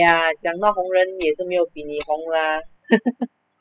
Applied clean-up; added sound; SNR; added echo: classical method spectral subtraction.